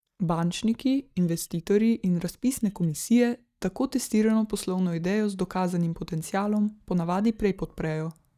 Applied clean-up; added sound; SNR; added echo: neural mask model DeepFilterNet 3.